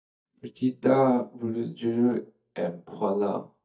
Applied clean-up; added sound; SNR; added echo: neural mask model DeepFilterNet 3.